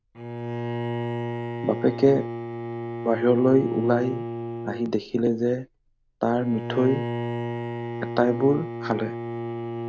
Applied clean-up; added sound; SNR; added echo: none; Bowed string instrument; 6 dB; none.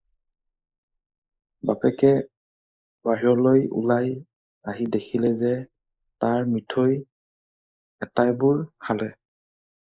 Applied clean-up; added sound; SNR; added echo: neural mask model Resemble Enhance denoiser.